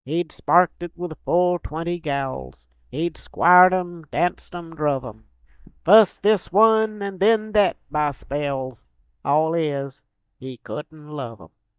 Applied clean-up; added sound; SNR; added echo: neural mask model DeepFilterNet 3.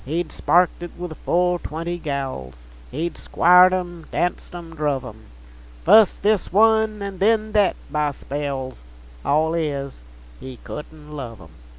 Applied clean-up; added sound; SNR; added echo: none; none; none; none.